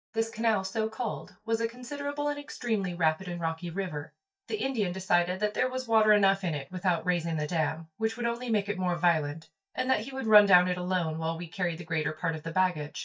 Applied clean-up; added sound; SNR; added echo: neural mask model DeepFilterNet 3.